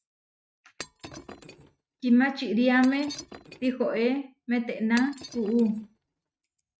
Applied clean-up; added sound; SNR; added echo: neural mask model RNNoise.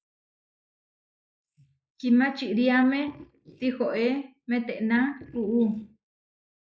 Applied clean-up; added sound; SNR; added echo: neural mask model Resemble Enhance denoiser.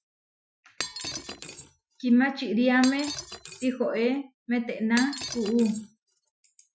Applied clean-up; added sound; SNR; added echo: classical method Wiener filter.